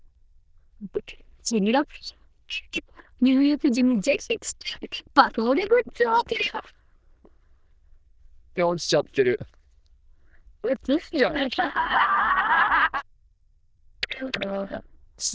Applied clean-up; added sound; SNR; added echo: neural diffusion model UNIVERSE++.